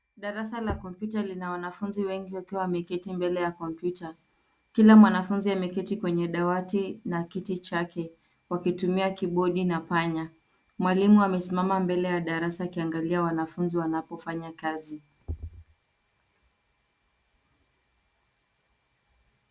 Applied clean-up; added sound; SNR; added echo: none; none; none; none.